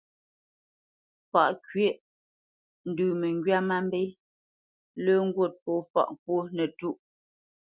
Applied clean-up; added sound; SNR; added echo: none; none; none; none.